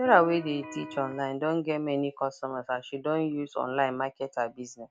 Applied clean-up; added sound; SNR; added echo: none; Electric guitar; 12 dB; none.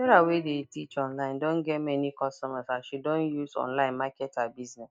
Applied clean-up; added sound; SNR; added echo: neural mask model DeepFilterNet 3.